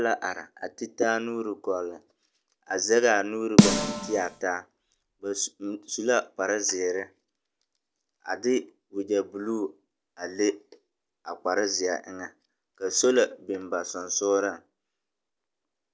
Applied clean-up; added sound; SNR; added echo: none; Snare drum; -4 dB; none.